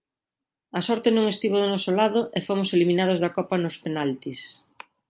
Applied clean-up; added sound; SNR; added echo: none; none; none; none.